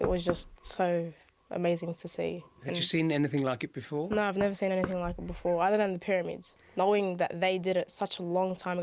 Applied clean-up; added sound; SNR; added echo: none; Knock; 15 dB; none.